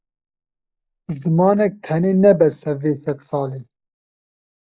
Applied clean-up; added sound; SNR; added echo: neural mask model Resemble Enhance denoiser.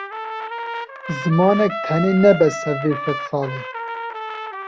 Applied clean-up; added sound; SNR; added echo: none; Trumpet; 8 dB; none.